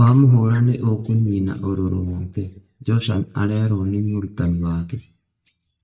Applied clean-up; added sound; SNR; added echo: neural mask model DeepFilterNet 3.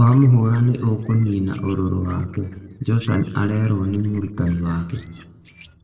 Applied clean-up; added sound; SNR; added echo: neural separator model SepFormer DNS4.